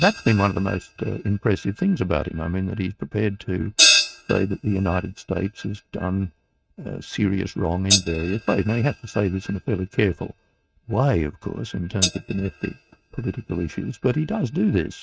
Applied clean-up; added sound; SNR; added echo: neural mask model RNNoise.